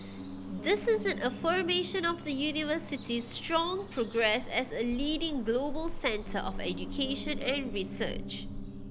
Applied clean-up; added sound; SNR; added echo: none; Piano + Bird vocalization, bird call, bird song; 7 dB; none.